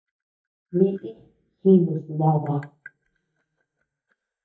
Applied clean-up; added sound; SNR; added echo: neural mask model DeepFilterNet 3.